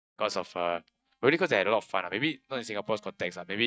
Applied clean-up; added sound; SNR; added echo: neural mask model DeepFilterNet 3.